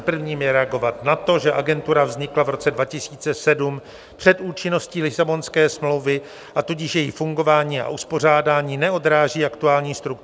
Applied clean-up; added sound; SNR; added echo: none; none; none; none.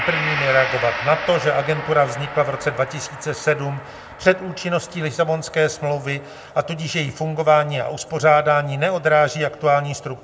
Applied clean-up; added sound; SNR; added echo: none; Gong; 11 dB; reverberation time 0.5 s.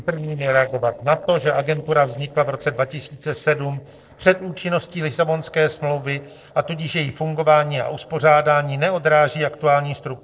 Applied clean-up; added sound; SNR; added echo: neural separator model SepFormer DNS4.